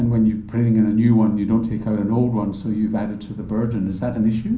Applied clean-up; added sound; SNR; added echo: none; Thunder / Bicycle; 19 dB; reverberation time 0.6 s.